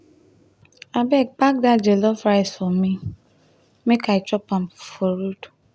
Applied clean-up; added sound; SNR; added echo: none; none; none; none.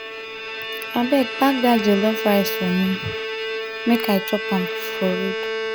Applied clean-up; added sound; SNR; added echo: none; Bowed string instrument; 5 dB; none.